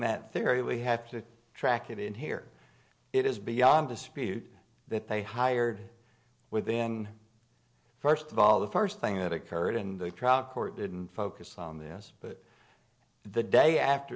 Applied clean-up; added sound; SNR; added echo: none; none; none; none.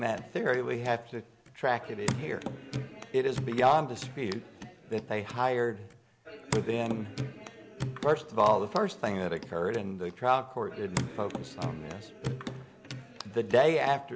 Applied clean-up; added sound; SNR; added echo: none; Hands / Wood; 9 dB; none.